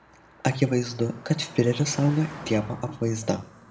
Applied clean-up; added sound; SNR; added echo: none; Car passing by; 18 dB; reverberation time 0.6 s.